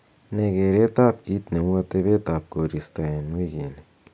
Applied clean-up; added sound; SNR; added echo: none; none; none; none.